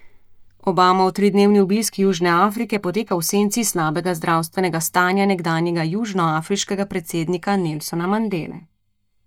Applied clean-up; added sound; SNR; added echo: neural mask model DeepFilterNet 3.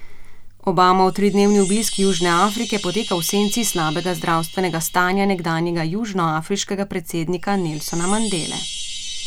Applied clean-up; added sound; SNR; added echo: none; Chime; 13 dB; none.